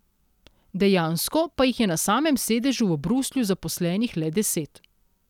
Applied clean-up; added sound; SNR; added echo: none; none; none; none.